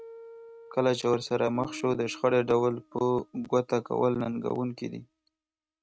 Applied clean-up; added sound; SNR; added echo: neural mask model RNNoise.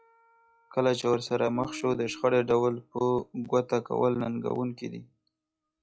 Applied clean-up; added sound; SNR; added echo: classical method log-MMSE.